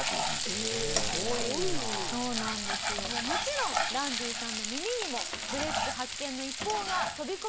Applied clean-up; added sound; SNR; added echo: none; Frying (food); -3 dB; none.